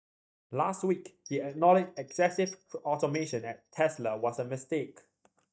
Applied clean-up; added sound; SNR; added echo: neural mask model DeepFilterNet 3.